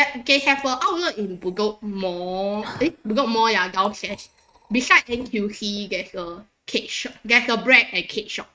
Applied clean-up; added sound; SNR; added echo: neural mask model RNNoise.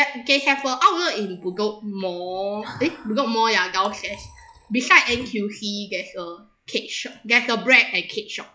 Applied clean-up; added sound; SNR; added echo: classical method log-MMSE.